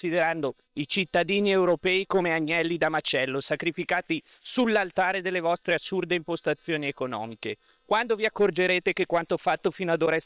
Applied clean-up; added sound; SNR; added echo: neural separator model SepFormer WHAM!.